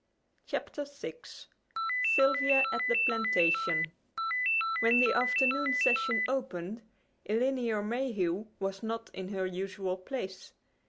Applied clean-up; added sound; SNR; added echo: none; Ringtone; -3 dB; none.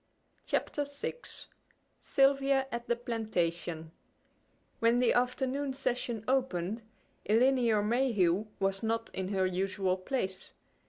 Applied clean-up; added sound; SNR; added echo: none; none; none; none.